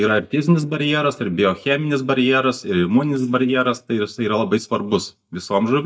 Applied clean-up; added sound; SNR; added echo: neural mask model DeepFilterNet 3.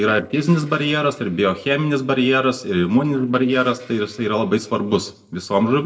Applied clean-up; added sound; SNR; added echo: neural separator model SepFormer DNS4.